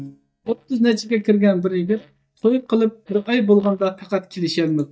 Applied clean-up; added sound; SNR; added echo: neural mask model DeepFilterNet 3.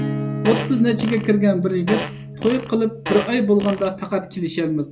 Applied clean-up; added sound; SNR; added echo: none; Fart + Acoustic guitar / Strum; 8 dB; none.